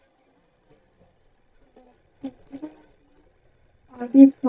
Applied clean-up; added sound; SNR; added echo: neural mask model DeepFilterNet 3.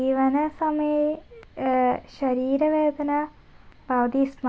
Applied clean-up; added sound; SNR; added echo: none; none; none; none.